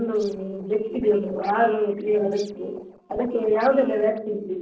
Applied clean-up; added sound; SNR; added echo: neural separator model SepFormer DNS4.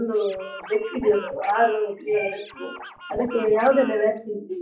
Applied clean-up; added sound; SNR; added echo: classical method WPE with log-MMSE.